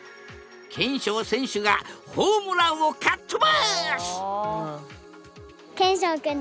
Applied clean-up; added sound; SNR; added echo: none; none; none; none.